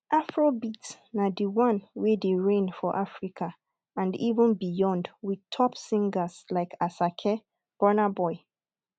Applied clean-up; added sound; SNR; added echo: none; none; none; none.